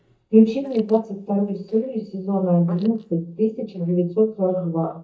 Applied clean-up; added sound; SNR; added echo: neural mask model DeepFilterNet 3.